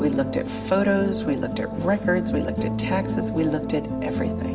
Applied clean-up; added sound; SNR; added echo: none; none; none; none.